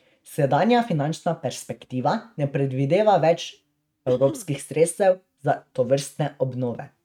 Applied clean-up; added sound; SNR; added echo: neural mask model RNNoise.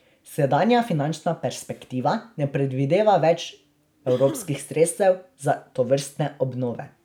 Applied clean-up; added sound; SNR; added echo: none; Cough; 16 dB; none.